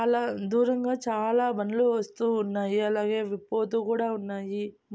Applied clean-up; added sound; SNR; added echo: none; none; none; none.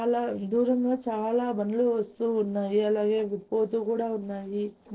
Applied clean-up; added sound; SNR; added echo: neural separator model SepFormer DNS4.